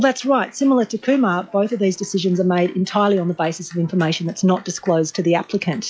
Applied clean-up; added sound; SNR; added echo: classical method log-MMSE.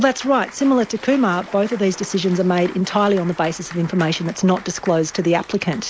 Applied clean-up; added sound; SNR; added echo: none; Applause / Cheering; 19 dB; none.